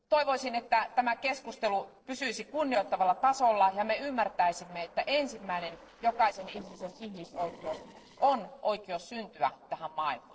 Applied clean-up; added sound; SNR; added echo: neural separator model SepFormer DNS4.